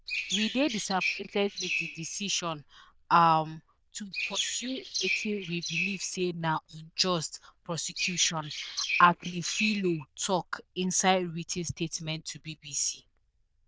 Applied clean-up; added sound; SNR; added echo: neural diffusion model UNIVERSE++.